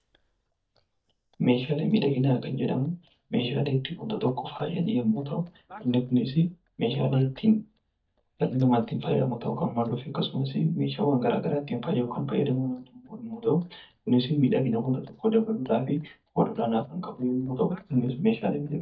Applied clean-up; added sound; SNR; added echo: neural mask model DeepFilterNet 3.